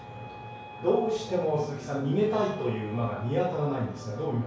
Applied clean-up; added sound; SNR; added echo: none; Wind instrument, woodwind instrument; 19 dB; reverberation time 0.6 s.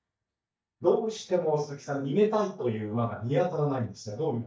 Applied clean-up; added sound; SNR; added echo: neural mask model DeepFilterNet 3.